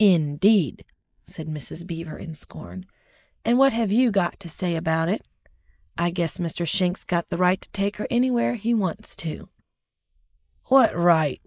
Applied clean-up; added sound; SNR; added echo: neural mask model Resemble Enhance denoiser.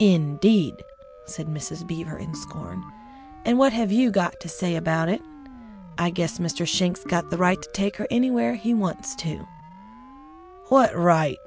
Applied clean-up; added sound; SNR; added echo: none; Siren + Organ; 19 dB; none.